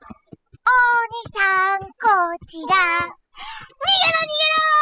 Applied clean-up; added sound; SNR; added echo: classical method spectral subtraction.